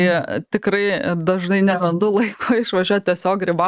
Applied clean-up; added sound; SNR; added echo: neural mask model Resemble Enhance denoiser.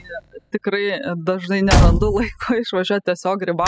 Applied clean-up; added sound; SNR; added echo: classical method spectral subtraction.